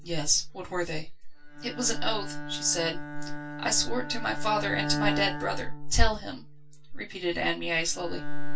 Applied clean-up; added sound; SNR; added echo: none; Bowed string instrument; 11 dB; reverberation time 0.2 s.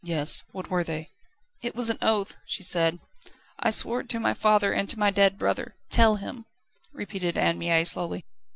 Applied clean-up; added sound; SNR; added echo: none; none; none; none.